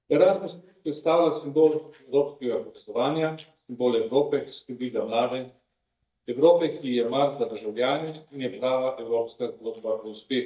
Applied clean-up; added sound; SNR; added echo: neural mask model DeepFilterNet 3.